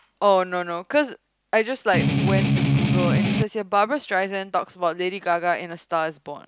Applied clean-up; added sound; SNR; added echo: none; Strum; -5 dB; none.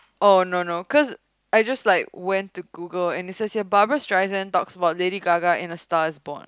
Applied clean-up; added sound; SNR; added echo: none; none; none; none.